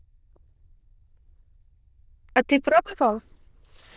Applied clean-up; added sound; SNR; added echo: neural diffusion model UNIVERSE++.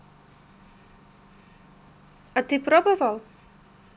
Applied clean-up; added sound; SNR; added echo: none; none; none; none.